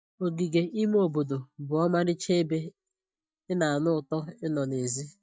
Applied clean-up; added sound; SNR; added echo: neural mask model DeepFilterNet 3.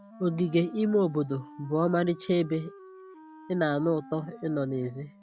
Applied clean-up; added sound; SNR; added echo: none; Wind instrument, woodwind instrument; 20 dB; none.